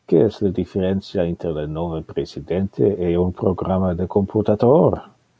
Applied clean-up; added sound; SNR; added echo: none; none; none; none.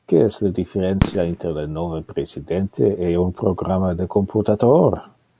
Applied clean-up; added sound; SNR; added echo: none; Fireworks; 11 dB; none.